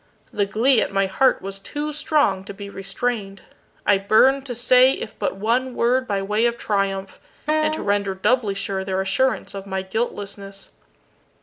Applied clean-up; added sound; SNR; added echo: none; Wind instrument, woodwind instrument; 4 dB; none.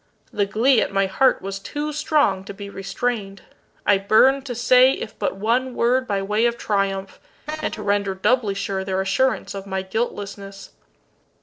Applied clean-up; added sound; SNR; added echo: neural separator model SepFormer DNS4.